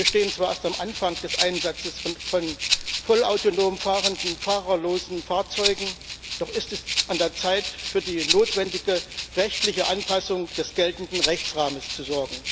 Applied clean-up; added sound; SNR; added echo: none; Rattle (instrument); 4 dB; none.